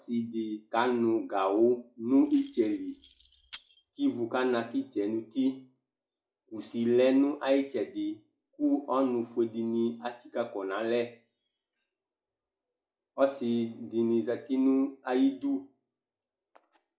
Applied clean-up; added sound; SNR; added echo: classical method log-MMSE.